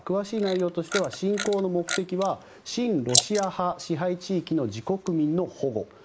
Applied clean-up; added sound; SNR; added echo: neural mask model Resemble Enhance denoiser.